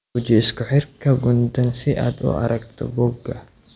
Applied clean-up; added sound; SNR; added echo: none; none; none; none.